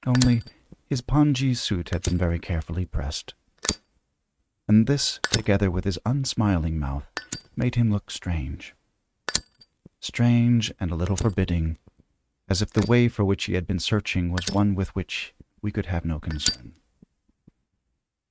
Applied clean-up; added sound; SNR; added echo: neural mask model RNNoise.